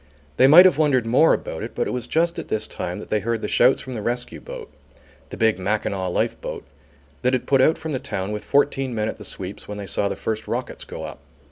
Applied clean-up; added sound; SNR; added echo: none; none; none; none.